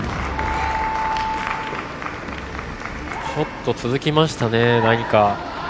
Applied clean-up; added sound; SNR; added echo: none; none; none; none.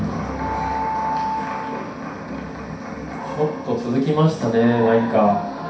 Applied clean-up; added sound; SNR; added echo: none; none; none; reverberation time 0.6 s.